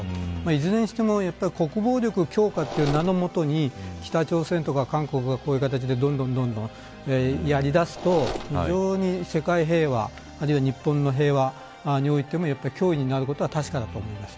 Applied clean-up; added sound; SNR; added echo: none; Mechanisms; 10 dB; none.